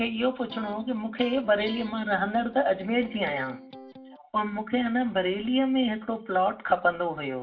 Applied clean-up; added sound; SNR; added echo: none; Electric guitar; 19 dB; reverberation time 0.3 s.